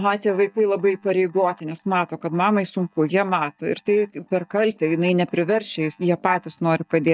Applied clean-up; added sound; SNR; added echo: neural mask model DeepFilterNet 3.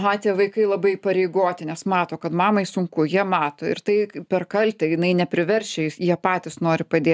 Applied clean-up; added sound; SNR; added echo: none; none; none; none.